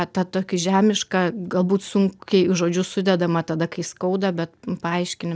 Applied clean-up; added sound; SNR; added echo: none; none; none; none.